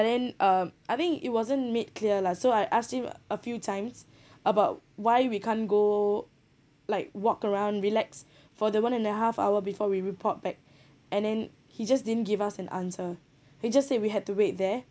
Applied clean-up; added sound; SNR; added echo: none; none; none; none.